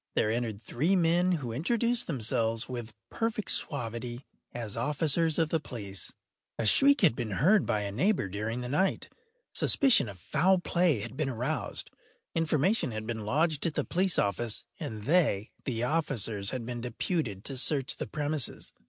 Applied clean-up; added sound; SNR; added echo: none; none; none; none.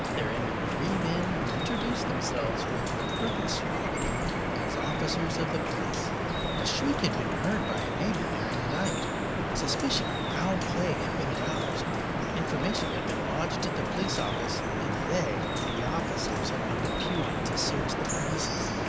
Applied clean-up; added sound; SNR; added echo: none; Drip; -5 dB; none.